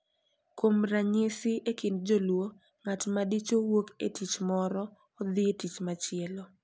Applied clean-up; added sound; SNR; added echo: none; none; none; none.